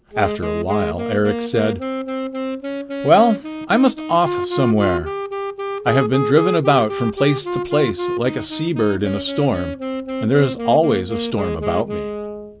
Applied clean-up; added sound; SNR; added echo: none; Wind instrument, woodwind instrument; 5 dB; none.